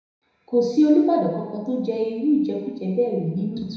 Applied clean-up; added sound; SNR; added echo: none; none; none; reverberation time 1.0 s.